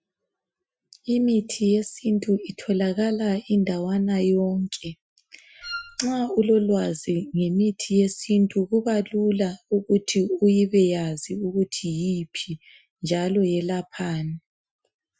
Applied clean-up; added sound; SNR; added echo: classical method Wiener filter.